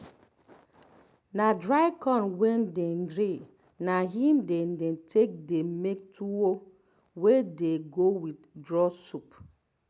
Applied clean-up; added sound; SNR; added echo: none; none; none; none.